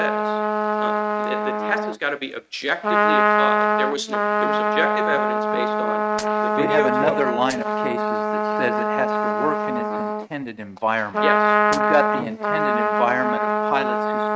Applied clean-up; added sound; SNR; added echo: neural mask model RNNoise.